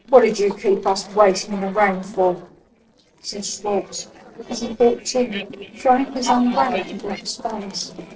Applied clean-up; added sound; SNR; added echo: neural separator model SepFormer DNS4.